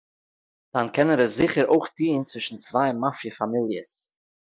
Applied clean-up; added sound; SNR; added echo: neural mask model Resemble Enhance denoiser.